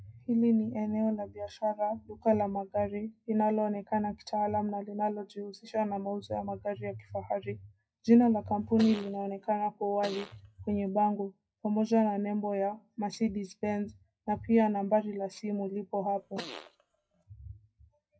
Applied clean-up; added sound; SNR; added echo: classical method WPE with log-MMSE.